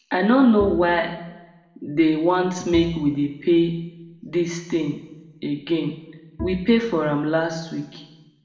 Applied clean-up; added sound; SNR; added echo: none; Bowed string instrument; 18 dB; reverberation time 0.9 s.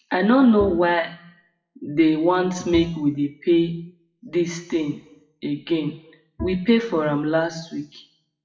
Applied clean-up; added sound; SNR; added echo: classical method WPE with log-MMSE.